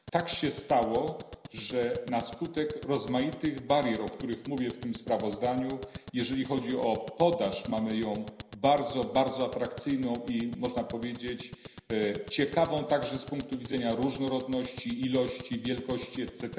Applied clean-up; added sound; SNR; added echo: none; Tick-tock; 2 dB; reverberation time 0.9 s.